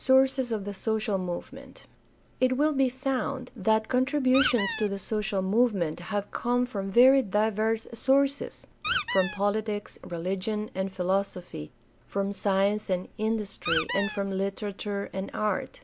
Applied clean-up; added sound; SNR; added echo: none; Squeak; 4 dB; none.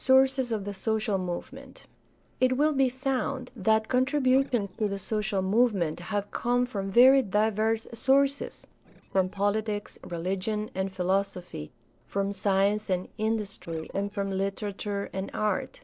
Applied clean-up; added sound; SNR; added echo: neural separator model SepFormer DNS4.